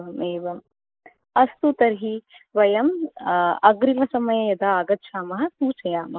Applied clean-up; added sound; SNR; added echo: neural mask model Resemble Enhance denoiser.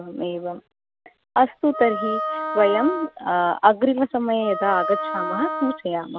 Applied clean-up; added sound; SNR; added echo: none; Wind instrument, woodwind instrument; 5 dB; none.